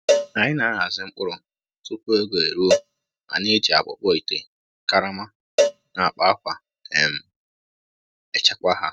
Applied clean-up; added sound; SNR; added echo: neural mask model RNNoise.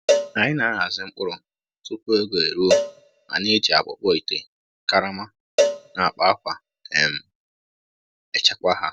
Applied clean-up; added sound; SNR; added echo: none; Cowbell; 3 dB; none.